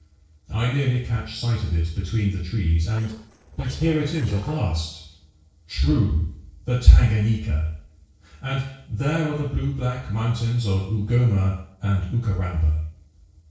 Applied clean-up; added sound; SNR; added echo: neural separator model SepFormer DNS4.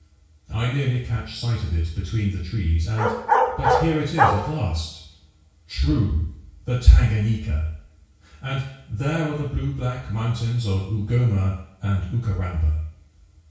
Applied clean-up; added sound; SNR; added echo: none; Bark; 0 dB; reverberation time 0.6 s.